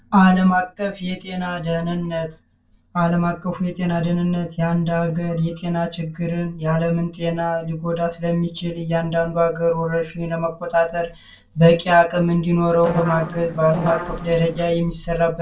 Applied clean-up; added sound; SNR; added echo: neural separator model SepFormer DNS4.